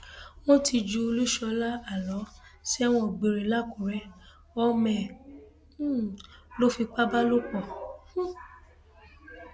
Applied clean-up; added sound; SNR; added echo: none; none; none; none.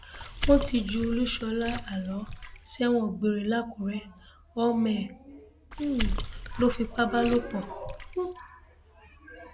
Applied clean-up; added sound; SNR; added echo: none; Water / Splash, splatter; 5 dB; none.